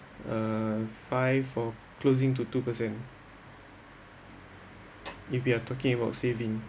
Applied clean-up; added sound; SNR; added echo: none; none; none; none.